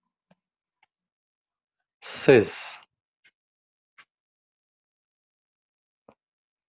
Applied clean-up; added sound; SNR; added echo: none; none; none; none.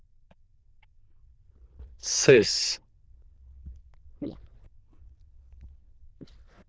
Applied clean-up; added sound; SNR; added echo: neural diffusion model UNIVERSE++.